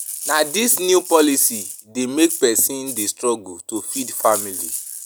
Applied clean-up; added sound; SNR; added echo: none; Rattle (instrument); 10 dB; none.